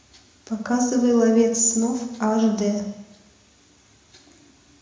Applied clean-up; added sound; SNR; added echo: none; none; none; reverberation time 0.9 s.